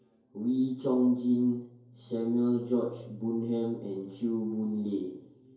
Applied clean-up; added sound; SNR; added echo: none; none; none; reverberation time 2.4 s.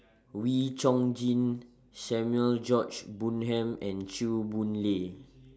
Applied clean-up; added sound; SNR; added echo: none; none; none; none.